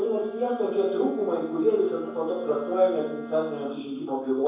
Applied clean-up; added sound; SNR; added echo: none; Bowed string instrument; 14 dB; reverberation time 0.7 s.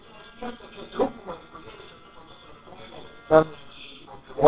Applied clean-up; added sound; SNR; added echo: neural separator model SepFormer WHAMR!.